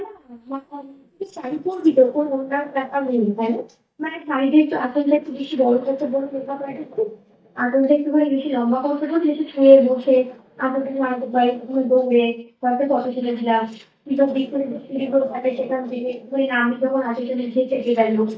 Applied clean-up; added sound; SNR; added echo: neural mask model DeepFilterNet 3.